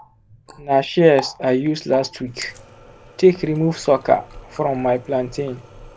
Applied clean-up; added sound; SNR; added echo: none; Water tap, faucet; 19 dB; none.